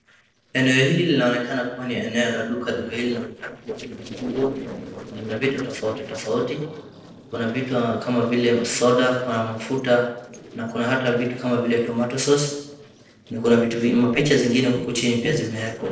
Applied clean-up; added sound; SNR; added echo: neural separator model SepFormer DNS4.